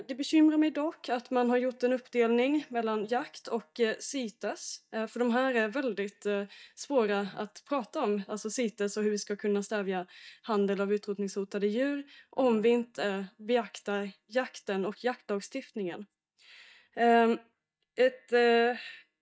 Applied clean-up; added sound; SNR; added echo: neural mask model DeepFilterNet 3.